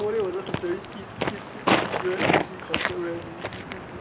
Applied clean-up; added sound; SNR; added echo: none; Walk, footsteps; -4 dB; none.